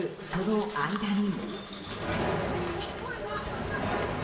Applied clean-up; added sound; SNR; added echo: none; Domestic sounds, home sounds; 15 dB; reverberation time 2.1 s.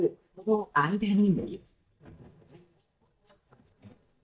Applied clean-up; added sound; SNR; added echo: neural mask model DeepFilterNet 3.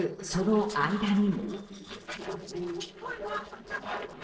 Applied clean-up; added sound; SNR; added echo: neural separator model SepFormer DNS4.